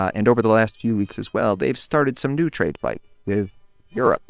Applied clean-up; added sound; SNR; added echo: neural separator model SepFormer WHAM!.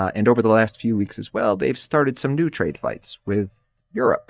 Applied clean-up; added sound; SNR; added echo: neural mask model DeepFilterNet 3.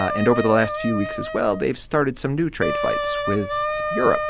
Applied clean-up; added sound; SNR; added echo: none; Wind instrument, woodwind instrument; 5 dB; none.